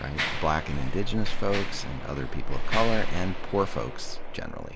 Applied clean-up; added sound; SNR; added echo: none; Mechanisms; 12 dB; none.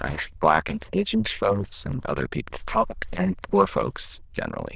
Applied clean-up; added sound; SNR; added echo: neural diffusion model UNIVERSE++.